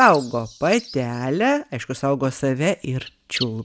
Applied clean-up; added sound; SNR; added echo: none; none; none; none.